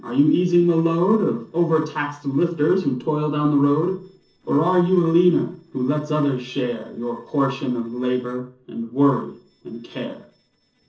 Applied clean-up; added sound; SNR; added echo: neural separator model SepFormer DNS4.